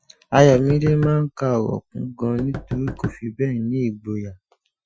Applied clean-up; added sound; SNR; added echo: classical method Wiener filter.